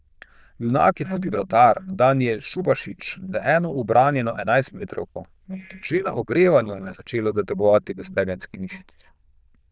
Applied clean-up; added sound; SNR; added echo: neural diffusion model UNIVERSE++.